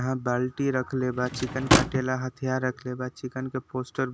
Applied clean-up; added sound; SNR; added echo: none; Drawer open or close / Wood; -2 dB; none.